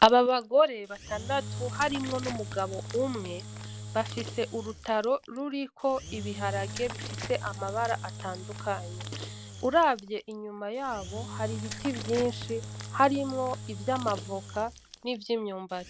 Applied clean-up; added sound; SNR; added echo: none; Engine / Drill; 10 dB; none.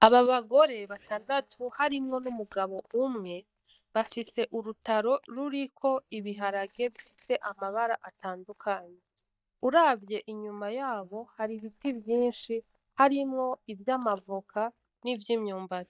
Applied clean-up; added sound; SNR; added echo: neural mask model DeepFilterNet 3.